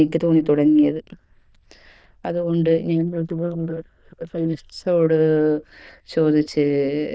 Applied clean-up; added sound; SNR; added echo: neural diffusion model UNIVERSE++.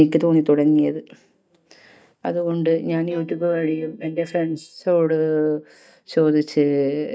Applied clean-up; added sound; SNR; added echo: neural mask model DeepFilterNet 3.